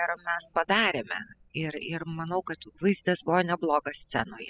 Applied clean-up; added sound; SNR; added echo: classical method spectral subtraction.